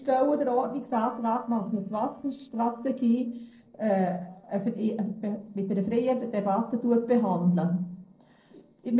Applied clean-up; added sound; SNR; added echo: neural separator model SepFormer DNS4.